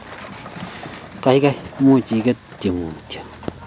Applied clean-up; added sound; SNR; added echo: none; Truck; 16 dB; none.